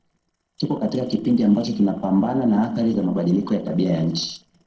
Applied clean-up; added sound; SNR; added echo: neural separator model SepFormer DNS4.